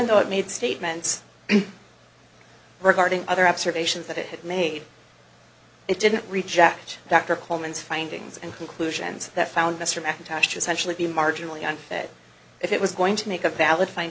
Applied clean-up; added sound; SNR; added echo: none; none; none; none.